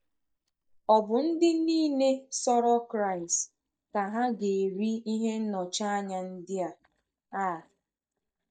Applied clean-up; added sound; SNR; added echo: neural mask model DeepFilterNet 3.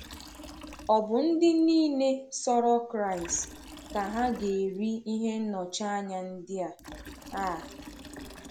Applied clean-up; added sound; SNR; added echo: none; Liquid; 18 dB; none.